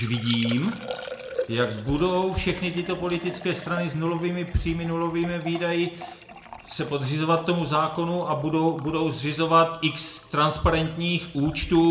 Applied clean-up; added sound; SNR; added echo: none; Liquid; 15 dB; reverberation time 0.6 s.